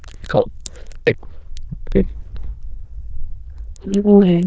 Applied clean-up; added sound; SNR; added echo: neural diffusion model UNIVERSE++.